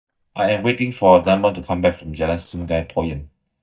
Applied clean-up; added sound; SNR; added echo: neural mask model DeepFilterNet 3.